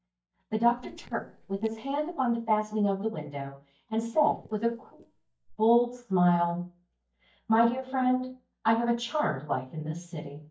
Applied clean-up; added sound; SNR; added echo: neural mask model DeepFilterNet 3.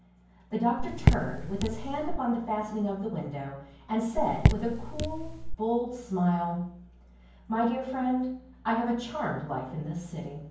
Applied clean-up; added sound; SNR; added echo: none; Raindrop / Drip; -4 dB; reverberation time 0.9 s.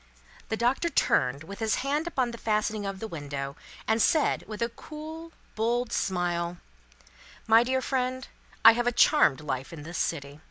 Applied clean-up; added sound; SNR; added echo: none; none; none; none.